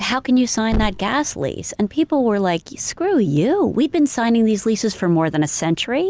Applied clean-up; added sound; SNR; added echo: none; Thump, thud; 15 dB; none.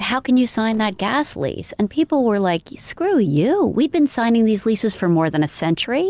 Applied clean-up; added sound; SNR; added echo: neural separator model SepFormer DNS4.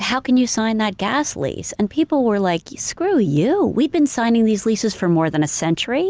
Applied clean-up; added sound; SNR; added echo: none; none; none; none.